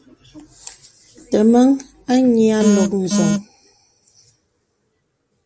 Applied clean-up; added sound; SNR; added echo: none; none; none; none.